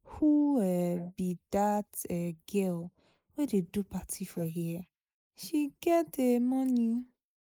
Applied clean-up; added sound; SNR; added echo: neural mask model Resemble Enhance denoiser.